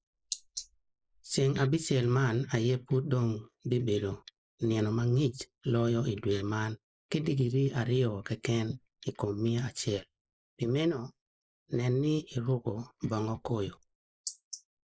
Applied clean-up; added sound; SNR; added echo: neural mask model Resemble Enhance denoiser.